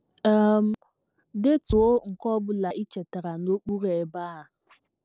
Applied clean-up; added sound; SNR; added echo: neural separator model SepFormer DNS4.